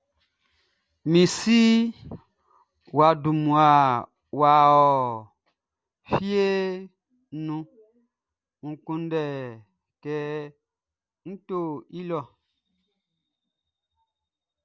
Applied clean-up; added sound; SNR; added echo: none; none; none; none.